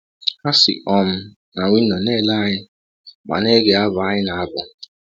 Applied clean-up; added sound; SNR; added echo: none; none; none; none.